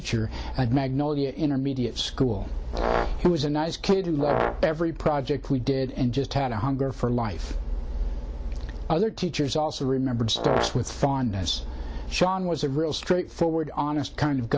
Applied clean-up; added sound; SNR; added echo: none; Brass instrument; 5 dB; none.